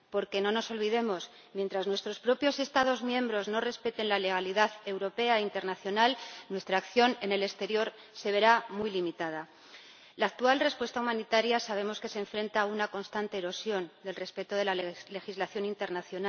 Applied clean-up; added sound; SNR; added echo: none; none; none; none.